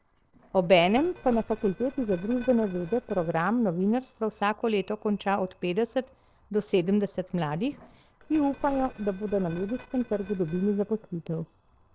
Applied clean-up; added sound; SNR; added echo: neural separator model SepFormer DNS4.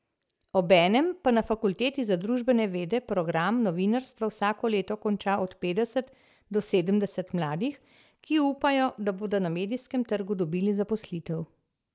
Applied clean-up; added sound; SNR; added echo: none; none; none; none.